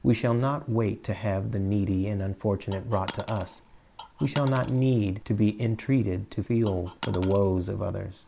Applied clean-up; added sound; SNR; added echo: none; Coin (dropping); 16 dB; none.